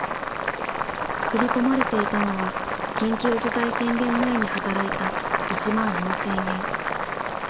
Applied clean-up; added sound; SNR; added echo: none; Boiling; 0 dB; none.